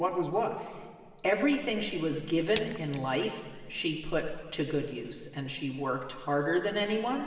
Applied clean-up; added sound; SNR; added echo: none; Splash, splatter; 8 dB; reverberation time 2.4 s.